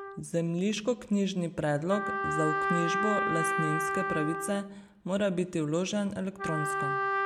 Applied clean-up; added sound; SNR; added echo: none; Trumpet; 2 dB; none.